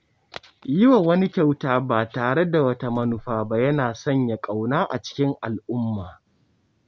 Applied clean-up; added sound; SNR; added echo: none; Buzz; 19 dB; none.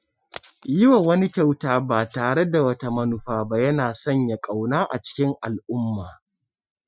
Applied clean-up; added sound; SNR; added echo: classical method Wiener filter.